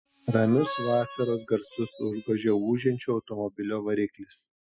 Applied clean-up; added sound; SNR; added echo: classical method spectral subtraction.